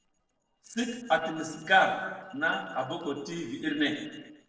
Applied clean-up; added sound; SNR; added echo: neural separator model SepFormer DNS4.